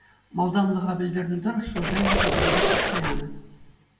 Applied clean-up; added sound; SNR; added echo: none; Squeak; -4 dB; reverberation time 0.6 s.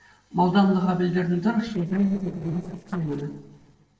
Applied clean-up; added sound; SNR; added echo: neural separator model SepFormer DNS4.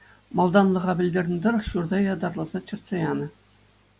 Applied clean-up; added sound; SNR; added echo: none; none; none; none.